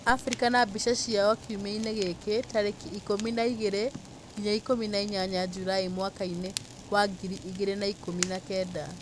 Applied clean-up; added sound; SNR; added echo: none; Fire; 14 dB; none.